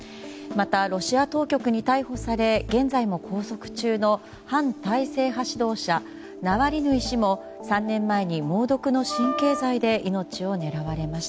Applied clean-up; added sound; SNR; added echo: none; Wind instrument, woodwind instrument; 9 dB; none.